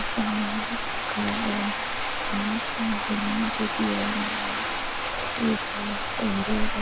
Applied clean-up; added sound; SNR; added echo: none; Bathtub (filling or washing); -2 dB; none.